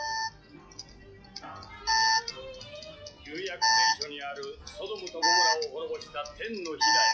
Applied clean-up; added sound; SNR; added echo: classical method log-MMSE.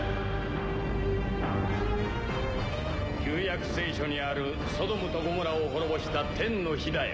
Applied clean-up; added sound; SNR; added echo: none; none; none; none.